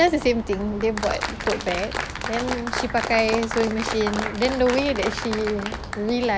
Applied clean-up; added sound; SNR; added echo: none; Applause; 7 dB; none.